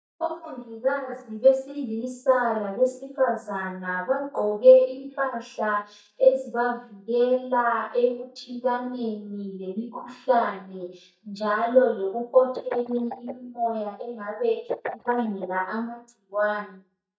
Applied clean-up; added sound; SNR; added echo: neural mask model DeepFilterNet 3.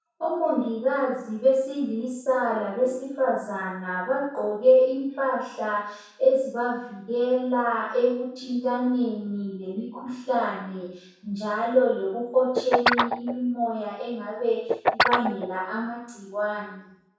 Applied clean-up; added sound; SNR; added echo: none; Guitar; 2 dB; reverberation time 0.7 s.